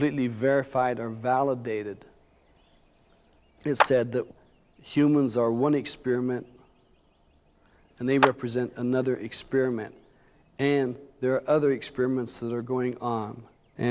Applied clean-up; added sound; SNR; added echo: none; Clapping; 3 dB; none.